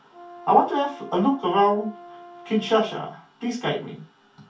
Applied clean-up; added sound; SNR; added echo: none; Brass instrument; 19 dB; reverberation time 0.2 s.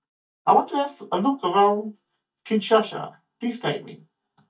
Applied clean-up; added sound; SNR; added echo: neural mask model DeepFilterNet 3.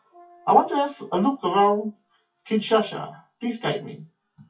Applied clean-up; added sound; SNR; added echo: classical method WPE with log-MMSE.